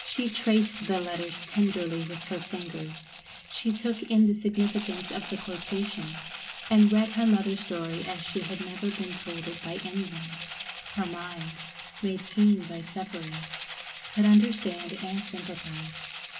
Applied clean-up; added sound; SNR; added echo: none; Rattle (instrument); 12 dB; reverberation time 0.7 s.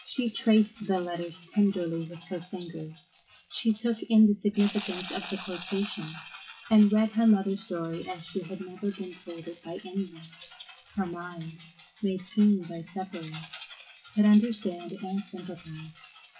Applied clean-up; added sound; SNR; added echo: classical method WPE with log-MMSE.